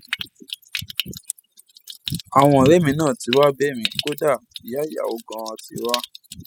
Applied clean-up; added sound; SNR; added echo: classical method spectral subtraction.